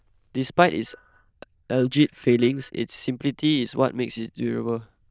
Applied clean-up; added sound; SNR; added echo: neural diffusion model UNIVERSE++.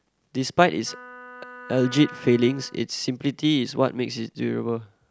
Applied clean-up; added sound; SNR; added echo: none; Wind instrument, woodwind instrument; 18 dB; none.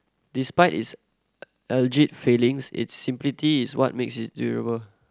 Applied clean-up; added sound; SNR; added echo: none; none; none; none.